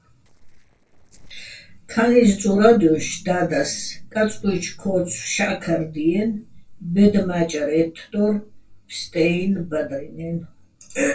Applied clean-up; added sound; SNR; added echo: neural separator model SepFormer DNS4.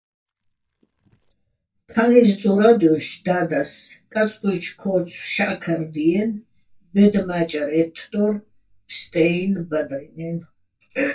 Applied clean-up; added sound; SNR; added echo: neural mask model DeepFilterNet 3.